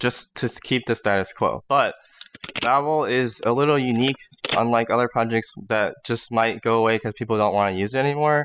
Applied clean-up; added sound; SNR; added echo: classical method spectral subtraction.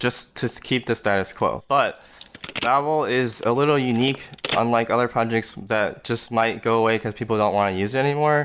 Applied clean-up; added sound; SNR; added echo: neural mask model Resemble Enhance denoiser.